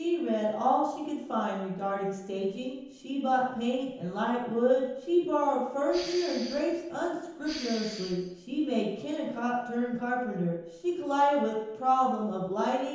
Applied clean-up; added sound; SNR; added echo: none; Respiratory sounds; 14 dB; reverberation time 0.9 s.